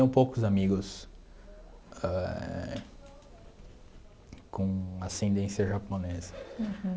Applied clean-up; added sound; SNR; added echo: none; none; none; none.